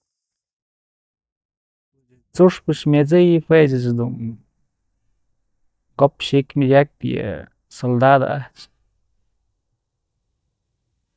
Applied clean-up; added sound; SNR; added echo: neural mask model DeepFilterNet 3.